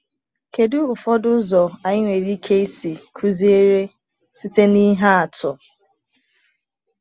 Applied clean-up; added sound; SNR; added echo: none; none; none; none.